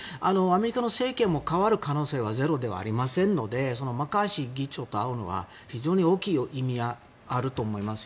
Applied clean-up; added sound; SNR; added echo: none; none; none; none.